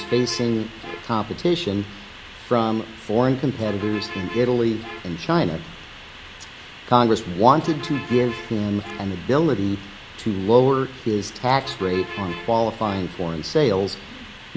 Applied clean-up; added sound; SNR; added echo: none; Bus; 15 dB; none.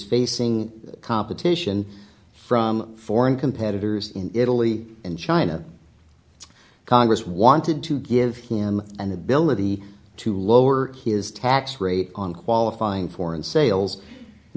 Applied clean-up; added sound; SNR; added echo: none; none; none; none.